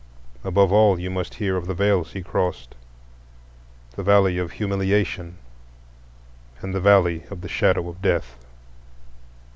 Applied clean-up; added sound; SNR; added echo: none; none; none; none.